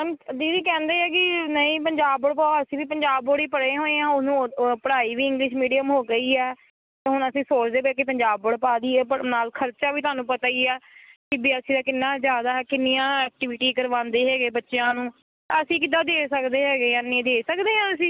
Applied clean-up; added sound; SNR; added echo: none; none; none; none.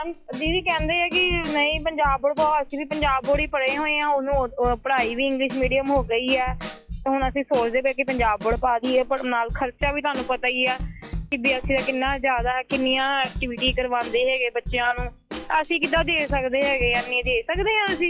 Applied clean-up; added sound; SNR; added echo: classical method log-MMSE.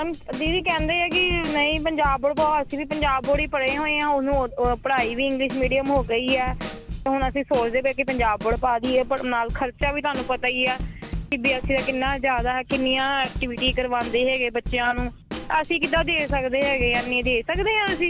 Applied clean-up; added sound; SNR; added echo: none; Snare drum / Drum kit; 9 dB; none.